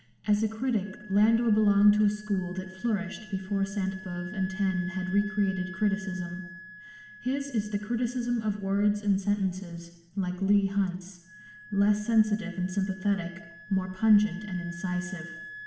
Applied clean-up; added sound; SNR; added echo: none; Wind instrument, woodwind instrument; 19 dB; reverberation time 0.8 s.